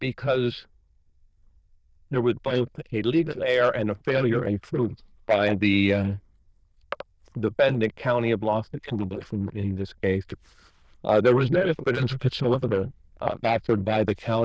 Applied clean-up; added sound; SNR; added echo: neural diffusion model UNIVERSE++.